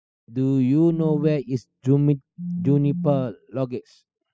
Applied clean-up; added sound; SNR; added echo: classical method spectral subtraction.